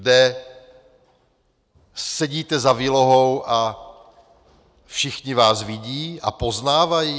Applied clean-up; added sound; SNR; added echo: none; none; none; none.